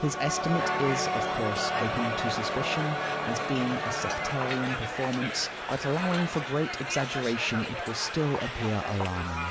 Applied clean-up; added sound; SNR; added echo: none; Crowd; 1 dB; none.